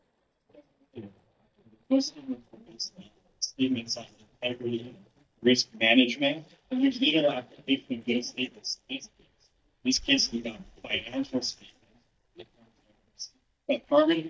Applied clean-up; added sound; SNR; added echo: neural mask model DeepFilterNet 3.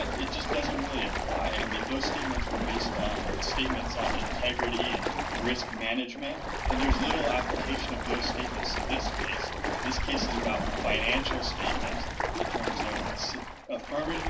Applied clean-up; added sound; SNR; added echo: none; Stream; -3 dB; reverberation time 0.3 s.